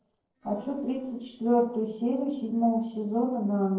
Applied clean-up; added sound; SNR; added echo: neural separator model SepFormer DNS4.